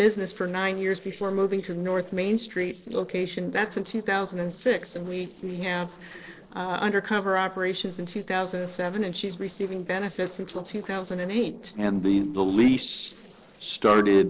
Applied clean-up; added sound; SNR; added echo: neural separator model SepFormer DNS4.